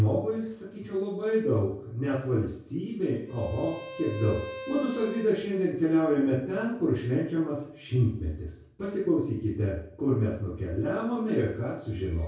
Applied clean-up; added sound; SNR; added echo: none; Bowed string instrument; 14 dB; reverberation time 0.6 s.